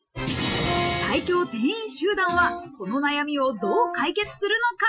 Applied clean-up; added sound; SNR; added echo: classical method Wiener filter.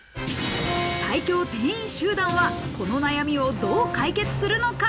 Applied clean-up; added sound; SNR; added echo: none; Brass instrument; 9 dB; none.